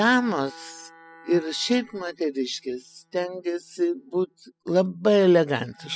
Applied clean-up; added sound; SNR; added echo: classical method spectral subtraction.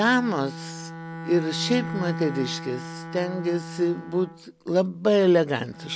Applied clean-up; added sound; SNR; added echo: none; Bowed string instrument; 11 dB; none.